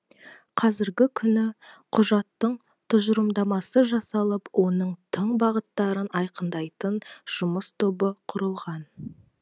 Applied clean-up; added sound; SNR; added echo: none; none; none; none.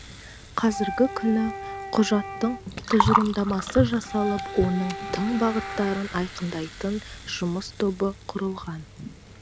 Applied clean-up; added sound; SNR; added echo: none; Gurgling + Wind instrument, woodwind instrument; 6 dB; none.